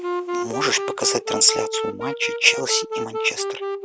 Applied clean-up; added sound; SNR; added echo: none; Wind instrument, woodwind instrument; 3 dB; none.